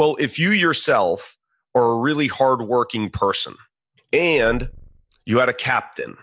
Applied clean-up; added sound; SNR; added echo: none; Purr; 14 dB; none.